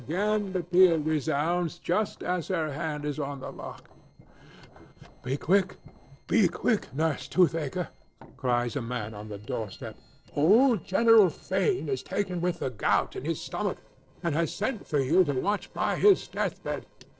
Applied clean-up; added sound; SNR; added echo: neural separator model SepFormer DNS4.